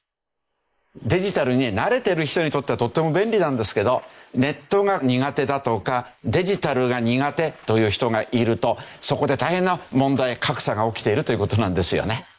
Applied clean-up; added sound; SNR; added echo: neural mask model Resemble Enhance denoiser.